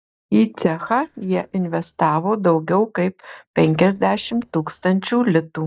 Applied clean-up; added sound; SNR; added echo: neural mask model DeepFilterNet 3.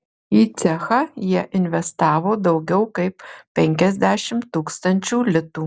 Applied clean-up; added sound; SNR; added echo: none; none; none; none.